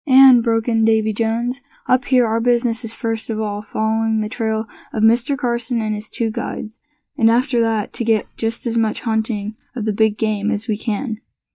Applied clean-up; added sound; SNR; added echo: neural mask model DeepFilterNet 3.